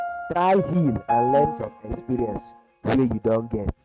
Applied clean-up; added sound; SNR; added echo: neural mask model RNNoise.